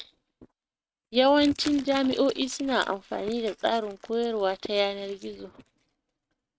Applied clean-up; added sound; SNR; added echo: neural mask model RNNoise.